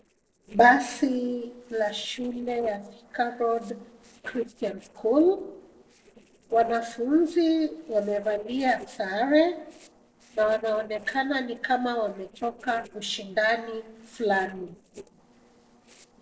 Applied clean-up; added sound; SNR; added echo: neural separator model SepFormer DNS4.